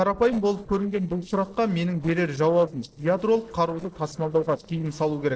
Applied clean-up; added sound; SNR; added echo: neural separator model SepFormer DNS4.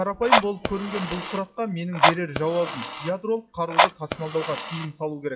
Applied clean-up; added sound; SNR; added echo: classical method WPE with log-MMSE.